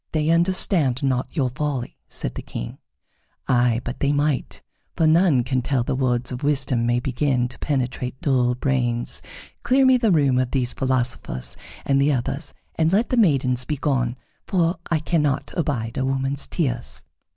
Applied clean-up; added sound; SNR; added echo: none; none; none; none.